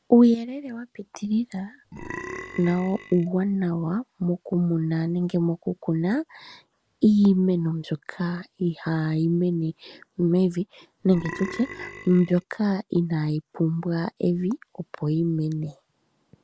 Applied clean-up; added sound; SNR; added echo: none; Burping, eructation; 13 dB; none.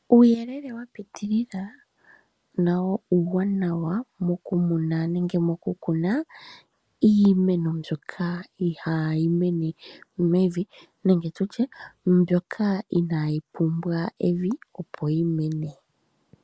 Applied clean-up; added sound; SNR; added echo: none; none; none; none.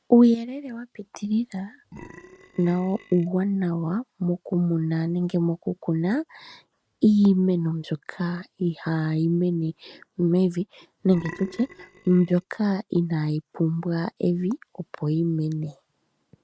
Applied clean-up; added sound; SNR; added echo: neural mask model RNNoise.